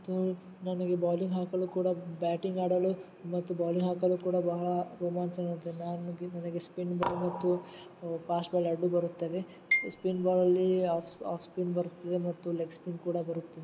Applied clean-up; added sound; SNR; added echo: none; Marimba, xylophone; 5 dB; none.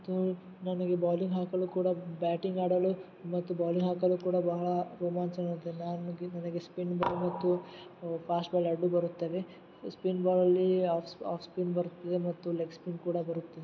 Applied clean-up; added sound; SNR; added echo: none; none; none; none.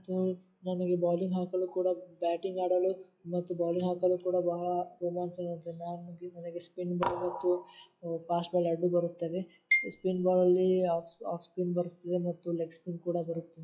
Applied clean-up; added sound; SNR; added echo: classical method log-MMSE.